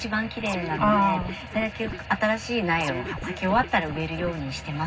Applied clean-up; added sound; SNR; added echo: none; Scratching (performance technique); 11 dB; reverberation time 0.4 s.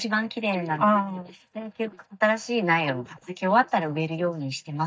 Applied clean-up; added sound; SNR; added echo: neural mask model DeepFilterNet 3.